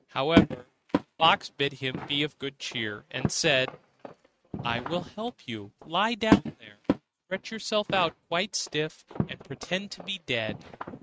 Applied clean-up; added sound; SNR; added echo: neural mask model RNNoise.